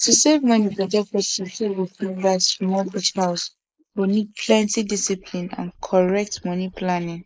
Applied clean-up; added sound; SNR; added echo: neural mask model Resemble Enhance denoiser.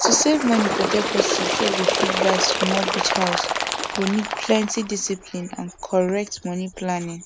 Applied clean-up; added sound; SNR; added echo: none; Bird; 1 dB; none.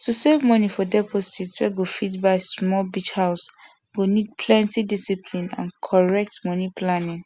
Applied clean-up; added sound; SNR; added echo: none; none; none; none.